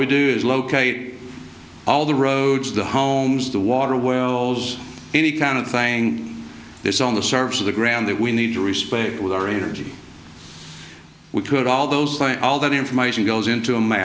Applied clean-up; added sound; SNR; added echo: none; none; none; none.